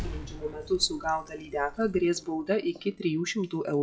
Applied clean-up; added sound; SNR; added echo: classical method WPE with log-MMSE.